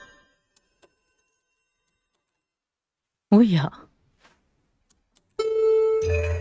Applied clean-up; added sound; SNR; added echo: neural mask model RNNoise.